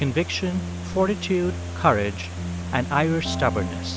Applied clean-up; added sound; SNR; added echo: none; Water; 18 dB; none.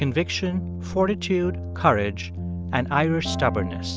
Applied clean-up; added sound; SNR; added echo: none; none; none; none.